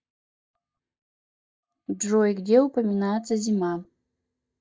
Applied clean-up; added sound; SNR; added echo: neural mask model DeepFilterNet 3.